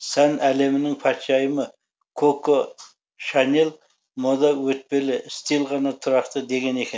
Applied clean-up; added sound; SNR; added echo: none; none; none; none.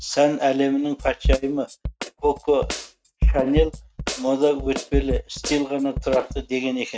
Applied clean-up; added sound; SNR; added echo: neural mask model RNNoise.